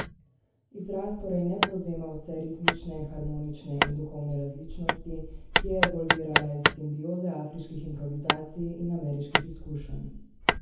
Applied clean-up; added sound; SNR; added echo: none; Hammer; -2 dB; reverberation time 0.7 s.